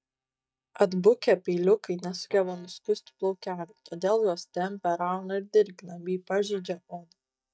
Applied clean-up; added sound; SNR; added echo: neural mask model DeepFilterNet 3.